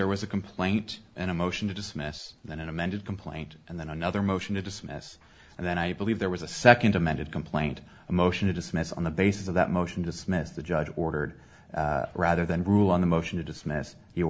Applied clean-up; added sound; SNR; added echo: none; none; none; none.